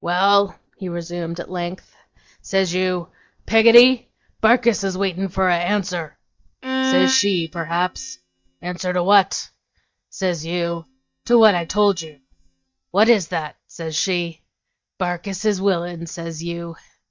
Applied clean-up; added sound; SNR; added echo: neural mask model DeepFilterNet 3.